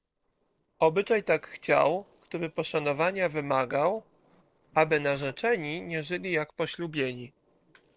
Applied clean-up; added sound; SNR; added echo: neural separator model SepFormer DNS4.